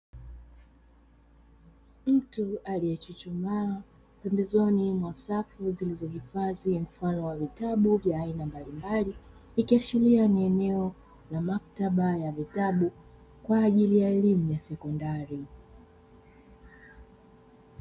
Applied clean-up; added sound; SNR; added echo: none; none; none; none.